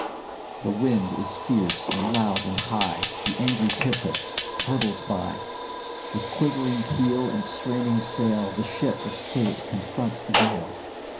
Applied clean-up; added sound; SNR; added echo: none; Fire; 2 dB; reverberation time 0.3 s.